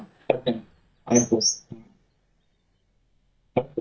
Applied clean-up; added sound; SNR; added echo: neural mask model DeepFilterNet 3.